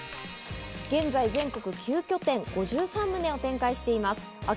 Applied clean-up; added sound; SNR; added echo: none; Shatter + Wood; 17 dB; none.